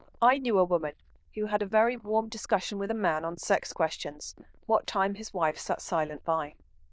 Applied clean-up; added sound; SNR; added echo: neural diffusion model UNIVERSE++.